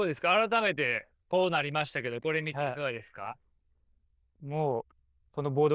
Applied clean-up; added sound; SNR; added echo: neural diffusion model UNIVERSE++.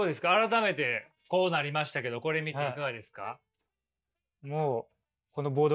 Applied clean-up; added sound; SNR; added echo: neural mask model DeepFilterNet 3.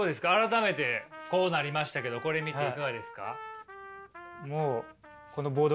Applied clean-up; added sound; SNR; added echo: none; Trumpet; 16 dB; none.